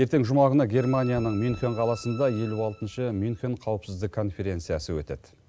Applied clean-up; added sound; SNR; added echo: none; Bowed string instrument + Knock; 20 dB; none.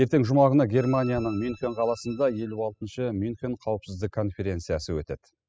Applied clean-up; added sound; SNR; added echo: classical method spectral subtraction.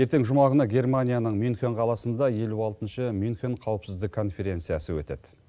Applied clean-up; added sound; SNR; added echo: none; none; none; none.